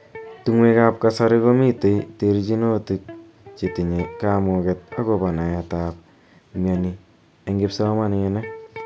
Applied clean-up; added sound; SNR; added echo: none; Electric guitar; 20 dB; none.